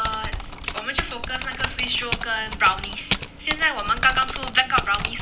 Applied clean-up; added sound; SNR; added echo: none; Typing; 5 dB; none.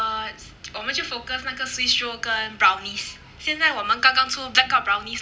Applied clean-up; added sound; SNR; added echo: none; none; none; none.